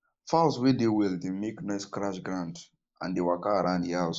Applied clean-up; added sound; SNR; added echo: neural mask model Resemble Enhance denoiser.